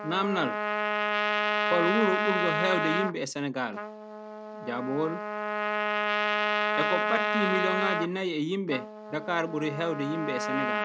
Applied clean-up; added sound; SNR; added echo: none; Trumpet; -1 dB; none.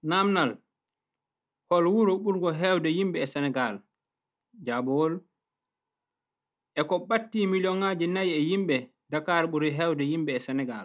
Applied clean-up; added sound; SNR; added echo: none; none; none; none.